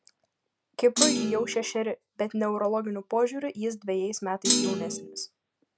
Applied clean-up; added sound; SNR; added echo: none; Thump, thud; -2 dB; none.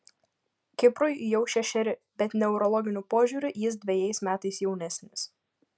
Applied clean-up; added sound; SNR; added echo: none; none; none; none.